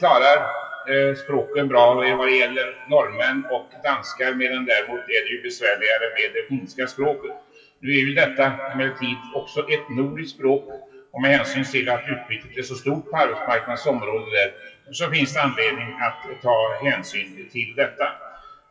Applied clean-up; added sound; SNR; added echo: classical method WPE with log-MMSE.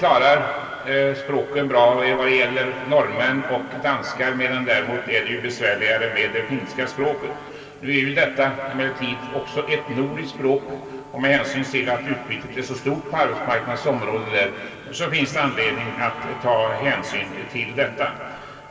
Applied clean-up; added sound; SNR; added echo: none; Guitar; 19 dB; reverberation time 2.7 s.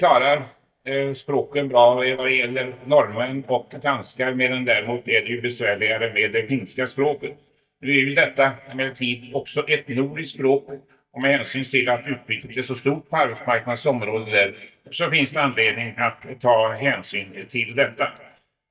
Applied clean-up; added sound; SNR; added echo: neural mask model DeepFilterNet 3.